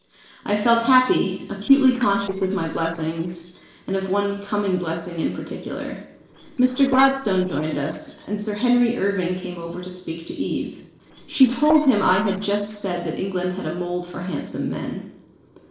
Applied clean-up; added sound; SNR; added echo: neural separator model SepFormer DNS4.